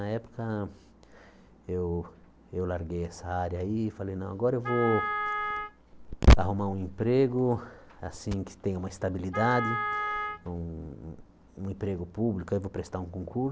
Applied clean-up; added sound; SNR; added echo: none; Wind instrument, woodwind instrument; 5 dB; none.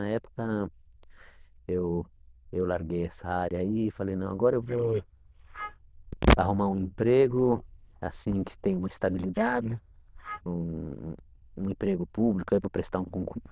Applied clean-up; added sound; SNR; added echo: neural diffusion model UNIVERSE++.